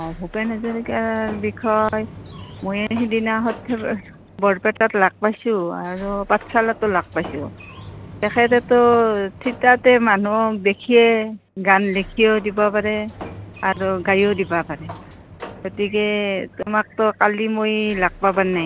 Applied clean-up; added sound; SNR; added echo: none; Sliding door; 18 dB; none.